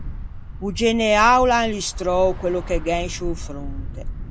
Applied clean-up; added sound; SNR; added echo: none; Traffic noise, roadway noise / Bus; 8 dB; none.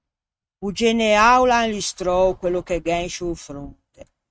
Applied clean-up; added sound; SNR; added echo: neural mask model RNNoise.